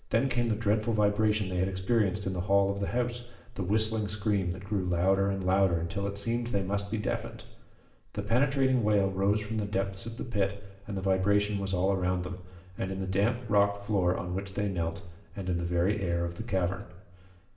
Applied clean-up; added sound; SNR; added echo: none; none; none; reverberation time 0.8 s.